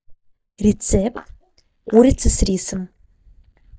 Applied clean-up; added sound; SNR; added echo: neural mask model DeepFilterNet 3.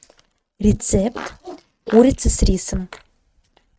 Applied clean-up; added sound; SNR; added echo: neural mask model RNNoise.